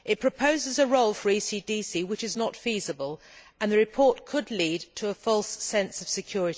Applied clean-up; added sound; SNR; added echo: none; none; none; none.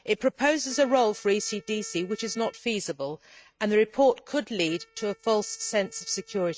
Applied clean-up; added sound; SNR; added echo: neural mask model RNNoise.